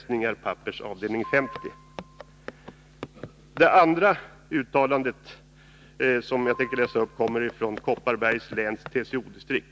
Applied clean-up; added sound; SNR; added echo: none; Walk, footsteps + Piano; 17 dB; none.